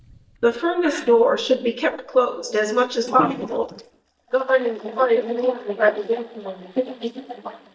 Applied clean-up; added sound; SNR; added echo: neural mask model DeepFilterNet 3.